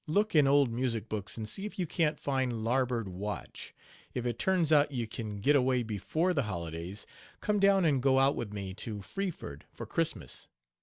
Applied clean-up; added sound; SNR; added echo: none; none; none; none.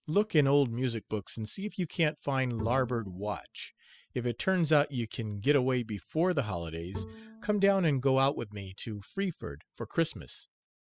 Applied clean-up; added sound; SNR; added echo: classical method spectral subtraction.